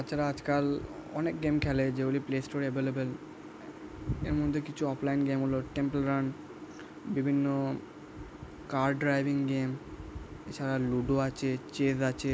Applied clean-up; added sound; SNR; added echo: none; none; none; none.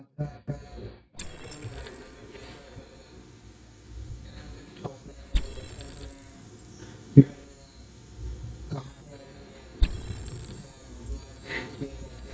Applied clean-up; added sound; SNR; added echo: neural mask model DeepFilterNet 3.